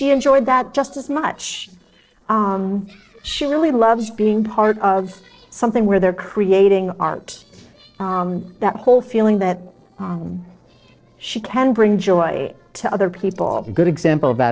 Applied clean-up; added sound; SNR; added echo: neural separator model SepFormer DNS4.